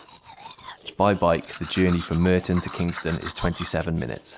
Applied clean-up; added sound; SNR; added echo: none; Domestic sounds, home sounds; 15 dB; none.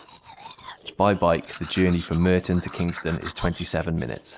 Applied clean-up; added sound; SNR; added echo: neural mask model Resemble Enhance denoiser.